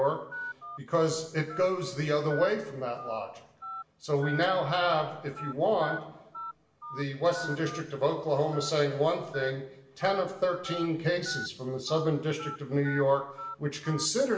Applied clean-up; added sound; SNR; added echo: none; Telephone; 13 dB; reverberation time 0.8 s.